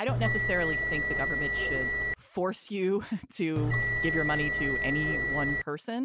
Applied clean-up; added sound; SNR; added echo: none; Bell; -3 dB; none.